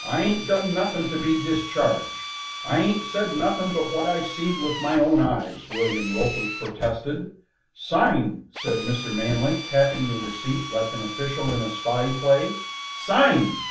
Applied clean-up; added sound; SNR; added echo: none; Drill; 10 dB; reverberation time 0.3 s.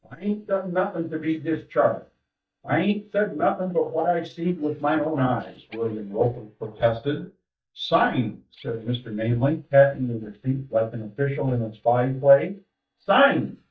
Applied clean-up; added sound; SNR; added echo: neural mask model DeepFilterNet 3.